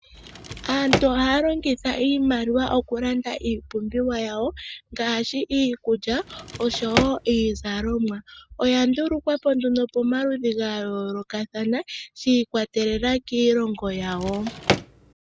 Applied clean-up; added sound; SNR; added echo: none; Drawer open or close; 5 dB; none.